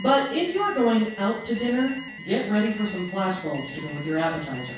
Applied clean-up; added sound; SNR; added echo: none; Alarm; 14 dB; reverberation time 0.7 s.